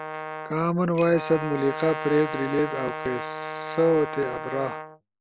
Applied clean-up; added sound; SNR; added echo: none; Brass instrument + Bicycle bell; 8 dB; none.